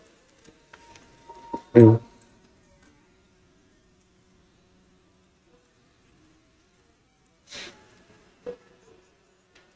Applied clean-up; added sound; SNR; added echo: neural mask model RNNoise.